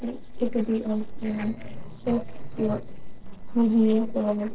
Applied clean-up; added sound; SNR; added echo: neural separator model SepFormer DNS4.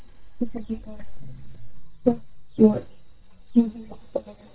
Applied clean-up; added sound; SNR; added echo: neural mask model DeepFilterNet 3.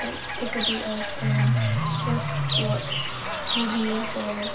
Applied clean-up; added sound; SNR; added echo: none; Bird / Fowl; -4 dB; reverberation time 0.2 s.